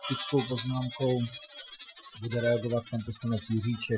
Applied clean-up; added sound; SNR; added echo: classical method Wiener filter.